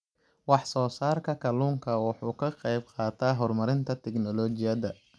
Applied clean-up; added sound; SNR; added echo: none; none; none; none.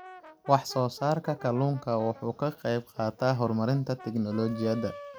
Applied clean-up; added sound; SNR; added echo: none; Brass instrument; 18 dB; none.